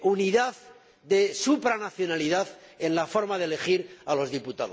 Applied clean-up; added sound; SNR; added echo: none; none; none; none.